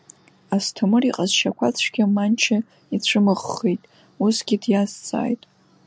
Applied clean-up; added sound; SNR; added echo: none; none; none; none.